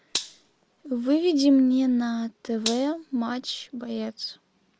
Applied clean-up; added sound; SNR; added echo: none; Gunshot, gunfire; 11 dB; none.